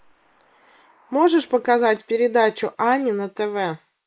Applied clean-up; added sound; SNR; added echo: neural mask model Resemble Enhance denoiser.